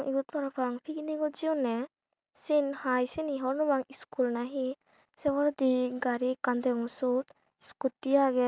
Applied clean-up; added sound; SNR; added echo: none; none; none; none.